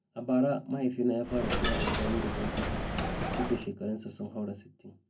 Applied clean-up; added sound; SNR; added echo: none; Coin (dropping); -2 dB; reverberation time 0.3 s.